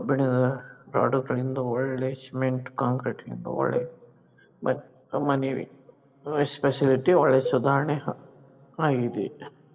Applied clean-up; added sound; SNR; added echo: none; Cowbell; 13 dB; reverberation time 1.9 s.